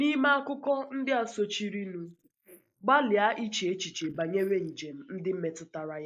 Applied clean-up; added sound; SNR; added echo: neural mask model Resemble Enhance denoiser.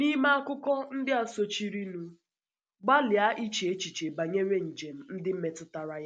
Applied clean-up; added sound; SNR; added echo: none; none; none; none.